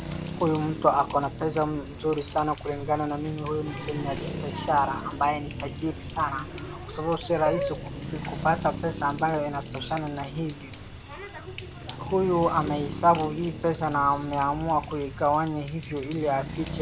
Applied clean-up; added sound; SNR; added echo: none; Traffic noise, roadway noise + Water tap, faucet; 8 dB; none.